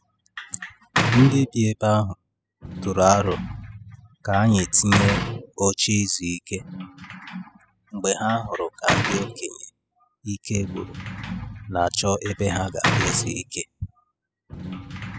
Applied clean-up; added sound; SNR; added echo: classical method spectral subtraction.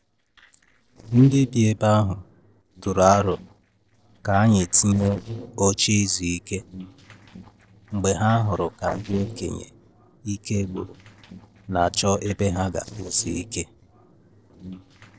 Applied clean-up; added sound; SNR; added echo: neural separator model SepFormer DNS4.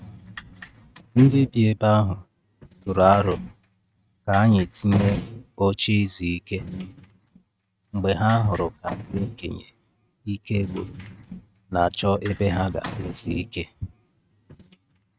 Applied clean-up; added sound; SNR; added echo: neural mask model RNNoise.